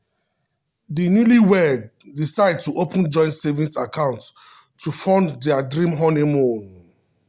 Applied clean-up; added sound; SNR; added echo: none; none; none; none.